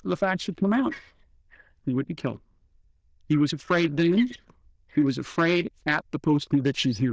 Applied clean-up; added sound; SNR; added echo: neural diffusion model UNIVERSE++.